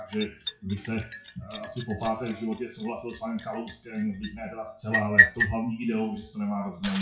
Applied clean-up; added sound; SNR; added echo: classical method WPE with log-MMSE.